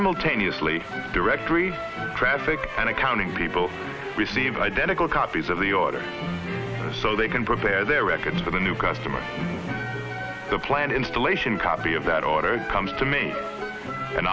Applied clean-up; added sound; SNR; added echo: none; Thunder; 20 dB; none.